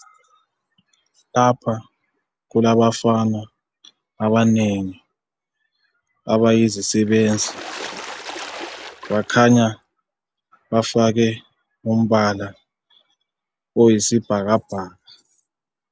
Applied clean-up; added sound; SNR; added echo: none; Water / Splash, splatter; 14 dB; none.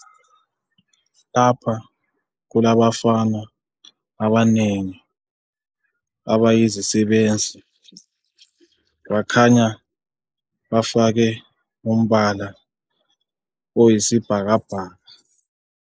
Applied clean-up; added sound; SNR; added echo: neural mask model Resemble Enhance denoiser.